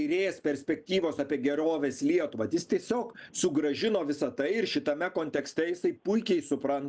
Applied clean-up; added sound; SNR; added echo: none; none; none; none.